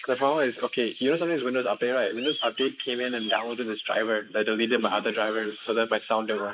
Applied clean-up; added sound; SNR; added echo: neural mask model Resemble Enhance denoiser.